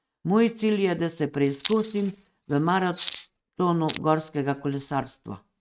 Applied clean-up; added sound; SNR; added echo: neural mask model RNNoise.